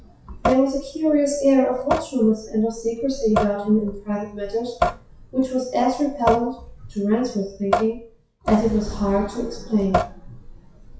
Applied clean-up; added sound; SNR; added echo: classical method WPE with log-MMSE.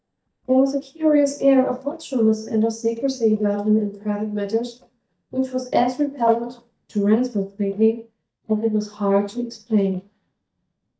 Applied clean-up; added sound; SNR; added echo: neural mask model DeepFilterNet 3.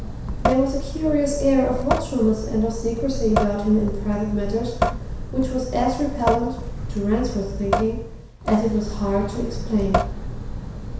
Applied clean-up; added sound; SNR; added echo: none; Drip / Sink (filling or washing) / Water tap, faucet; 3 dB; reverberation time 0.7 s.